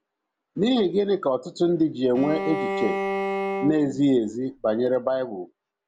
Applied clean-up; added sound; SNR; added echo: none; Bowed string instrument; 5 dB; none.